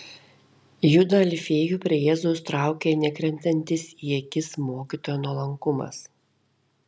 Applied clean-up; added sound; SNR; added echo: none; none; none; none.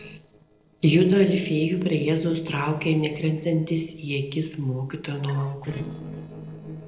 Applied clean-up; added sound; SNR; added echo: neural separator model SepFormer DNS4.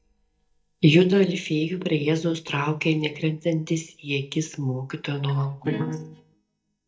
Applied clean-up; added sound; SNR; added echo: neural mask model DeepFilterNet 3.